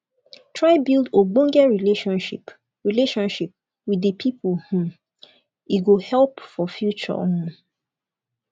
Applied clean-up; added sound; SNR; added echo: none; none; none; none.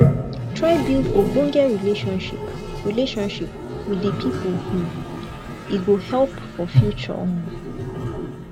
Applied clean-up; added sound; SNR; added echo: none; Toilet flush; 2 dB; none.